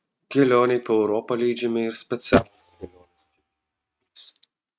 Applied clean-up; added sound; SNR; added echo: neural mask model RNNoise.